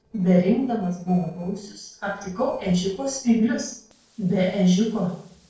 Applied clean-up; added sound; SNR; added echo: neural separator model SepFormer DNS4.